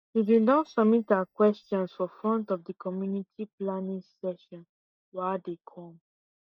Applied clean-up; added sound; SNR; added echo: neural mask model DeepFilterNet 3.